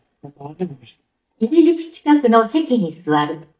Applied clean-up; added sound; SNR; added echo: neural mask model DeepFilterNet 3.